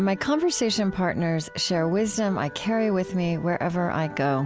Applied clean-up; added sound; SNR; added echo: none; none; none; none.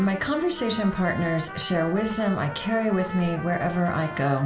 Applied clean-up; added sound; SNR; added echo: none; Trumpet; 13 dB; reverberation time 0.8 s.